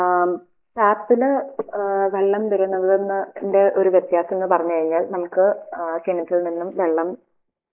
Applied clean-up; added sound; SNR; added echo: neural mask model Resemble Enhance denoiser.